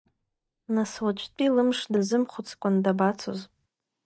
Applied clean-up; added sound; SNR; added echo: neural mask model DeepFilterNet 3.